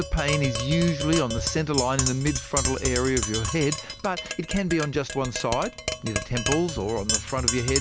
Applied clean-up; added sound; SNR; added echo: none; Tap; 3 dB; none.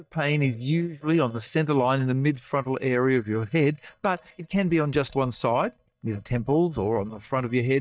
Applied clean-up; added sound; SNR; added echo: neural mask model DeepFilterNet 3.